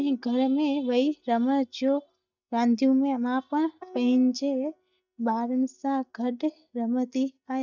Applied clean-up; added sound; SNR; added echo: neural mask model DeepFilterNet 3.